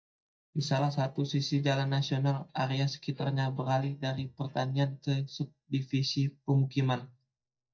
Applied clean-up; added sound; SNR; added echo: neural mask model DeepFilterNet 3.